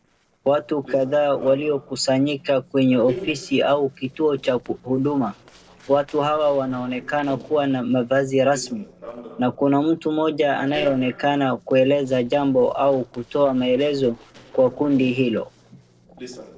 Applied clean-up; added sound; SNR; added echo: neural separator model SepFormer DNS4.